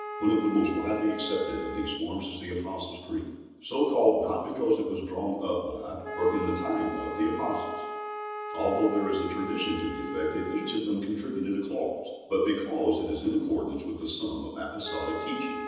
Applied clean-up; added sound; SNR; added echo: none; Wind instrument, woodwind instrument; 10 dB; reverberation time 1.1 s.